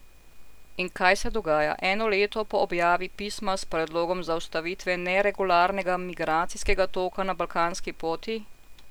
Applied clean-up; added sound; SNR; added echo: none; none; none; none.